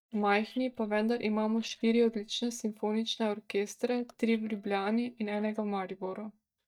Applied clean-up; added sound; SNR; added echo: neural mask model DeepFilterNet 3.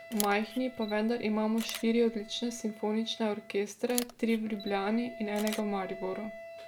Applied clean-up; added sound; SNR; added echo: none; Camera + Wind instrument, woodwind instrument; 13 dB; none.